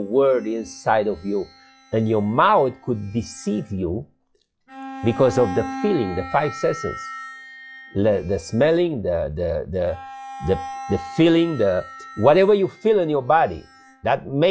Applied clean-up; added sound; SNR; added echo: classical method log-MMSE.